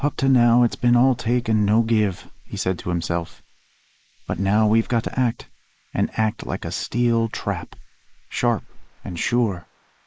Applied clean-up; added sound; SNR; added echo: neural mask model Resemble Enhance denoiser.